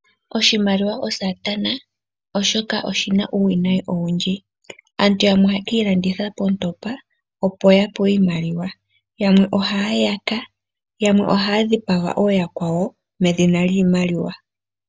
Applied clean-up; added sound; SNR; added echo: none; none; none; none.